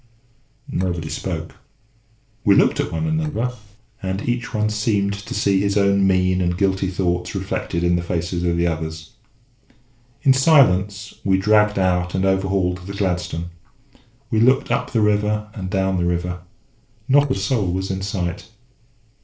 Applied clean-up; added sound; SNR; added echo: neural separator model SepFormer DNS4.